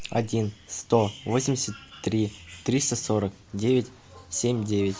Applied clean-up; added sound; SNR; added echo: none; none; none; none.